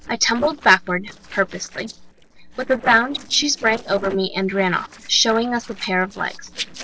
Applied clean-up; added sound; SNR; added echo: neural separator model SepFormer DNS4.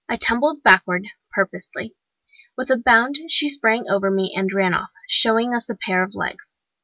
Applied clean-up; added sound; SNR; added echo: none; none; none; none.